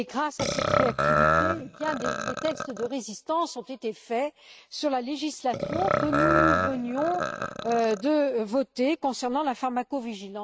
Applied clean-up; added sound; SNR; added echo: neural mask model RNNoise.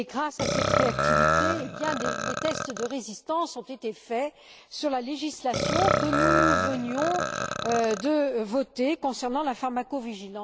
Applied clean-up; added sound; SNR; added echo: none; Burping, eructation; -3 dB; none.